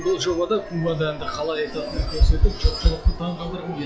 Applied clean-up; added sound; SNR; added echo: classical method log-MMSE.